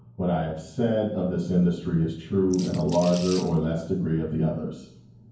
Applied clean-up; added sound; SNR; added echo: none; Rattle / Rattle (instrument); 15 dB; reverberation time 0.9 s.